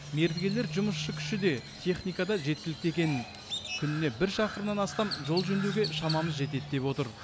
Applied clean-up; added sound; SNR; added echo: none; Crow; 8 dB; none.